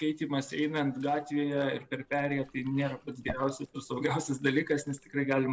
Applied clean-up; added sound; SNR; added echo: none; Liquid; 20 dB; none.